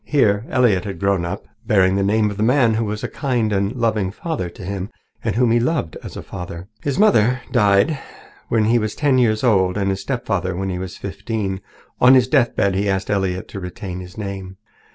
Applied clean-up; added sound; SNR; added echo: none; none; none; none.